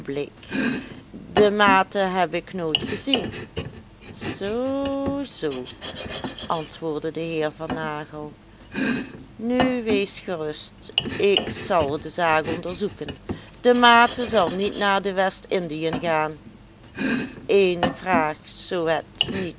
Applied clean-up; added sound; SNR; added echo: none; Domestic sounds, home sounds; 7 dB; none.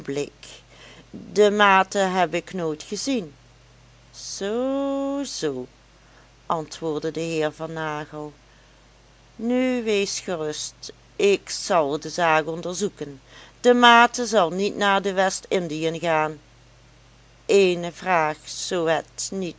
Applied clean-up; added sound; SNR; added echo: none; none; none; none.